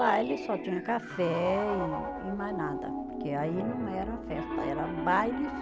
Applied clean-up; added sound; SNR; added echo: none; Piano; 4 dB; none.